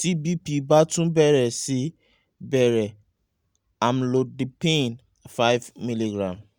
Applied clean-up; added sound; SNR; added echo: none; none; none; none.